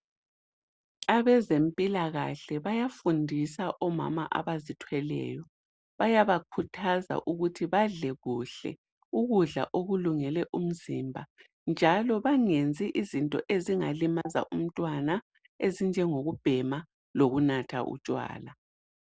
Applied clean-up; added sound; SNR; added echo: none; none; none; none.